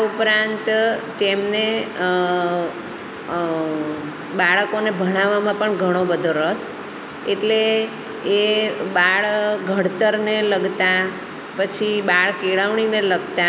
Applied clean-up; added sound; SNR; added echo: none; none; none; none.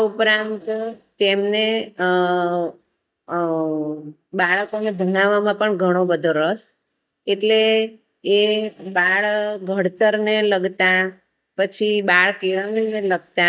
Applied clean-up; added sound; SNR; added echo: neural mask model DeepFilterNet 3.